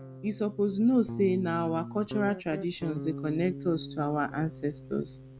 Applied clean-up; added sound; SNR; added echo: none; Guitar; 10 dB; none.